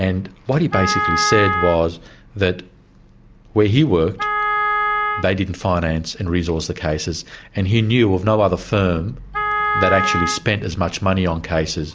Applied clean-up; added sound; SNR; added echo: none; Wind instrument, woodwind instrument; 3 dB; none.